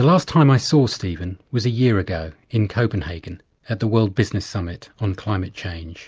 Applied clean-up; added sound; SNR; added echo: none; none; none; none.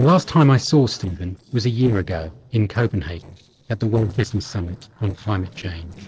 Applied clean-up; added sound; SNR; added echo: neural separator model SepFormer DNS4.